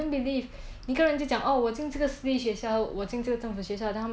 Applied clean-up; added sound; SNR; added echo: none; none; none; none.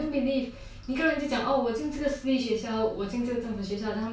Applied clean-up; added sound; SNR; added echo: none; none; none; reverberation time 0.2 s.